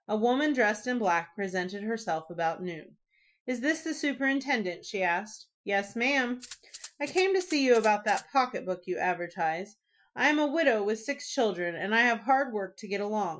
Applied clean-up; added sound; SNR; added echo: classical method Wiener filter.